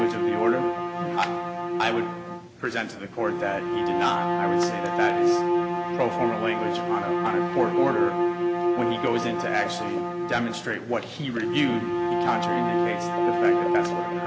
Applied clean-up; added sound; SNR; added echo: none; Bowed string instrument; -4 dB; none.